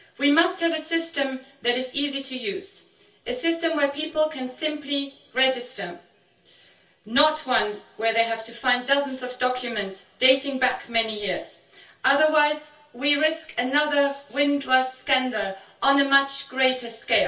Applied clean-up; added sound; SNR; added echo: none; none; none; reverberation time 0.2 s.